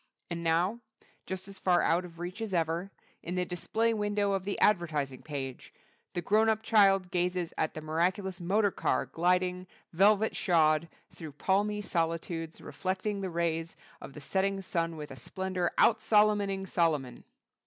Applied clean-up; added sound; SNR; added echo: none; none; none; none.